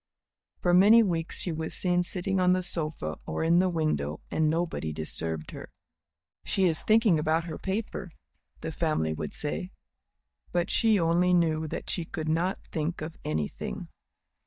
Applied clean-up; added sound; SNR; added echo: neural mask model DeepFilterNet 3.